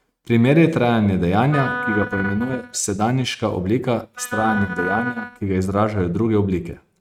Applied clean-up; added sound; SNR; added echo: neural mask model RNNoise.